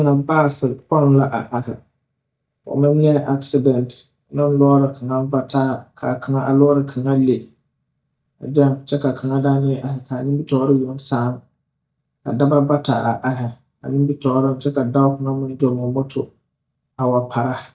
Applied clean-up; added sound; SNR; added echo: neural mask model DeepFilterNet 3.